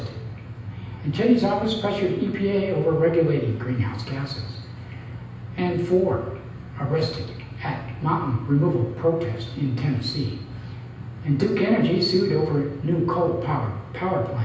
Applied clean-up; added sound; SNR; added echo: none; none; none; reverberation time 0.9 s.